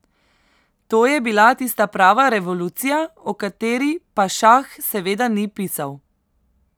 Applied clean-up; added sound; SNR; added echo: none; none; none; none.